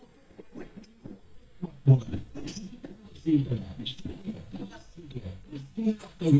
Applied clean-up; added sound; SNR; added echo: neural mask model DeepFilterNet 3.